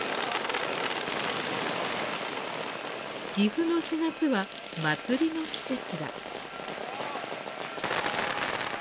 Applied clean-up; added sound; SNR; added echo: none; none; none; none.